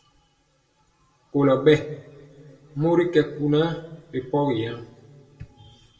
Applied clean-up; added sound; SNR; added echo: none; none; none; reverberation time 1.6 s.